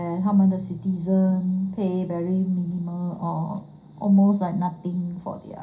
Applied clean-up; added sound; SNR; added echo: none; Insect; 13 dB; reverberation time 0.3 s.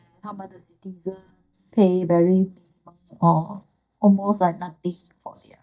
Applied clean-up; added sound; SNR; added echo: neural mask model DeepFilterNet 3.